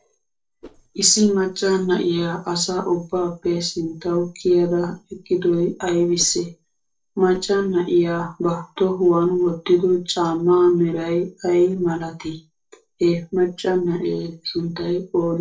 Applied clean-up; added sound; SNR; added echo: neural separator model SepFormer DNS4.